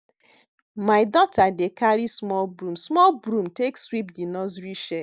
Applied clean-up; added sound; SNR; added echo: none; none; none; none.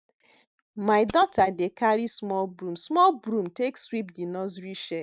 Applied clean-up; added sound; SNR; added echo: neural mask model RNNoise.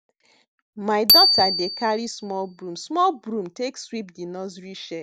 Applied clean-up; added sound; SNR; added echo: none; Bicycle bell; -3 dB; none.